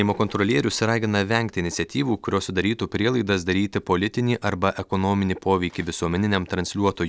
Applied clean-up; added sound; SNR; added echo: none; none; none; none.